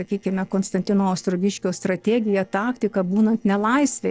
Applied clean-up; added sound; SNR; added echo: neural separator model SepFormer DNS4.